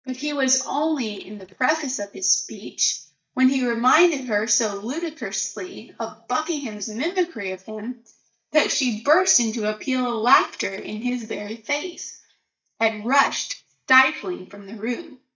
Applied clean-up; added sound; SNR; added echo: neural mask model DeepFilterNet 3.